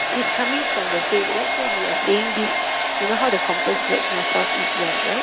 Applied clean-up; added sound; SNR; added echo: none; Domestic sounds, home sounds; -3 dB; none.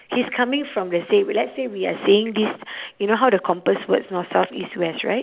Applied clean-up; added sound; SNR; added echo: none; none; none; none.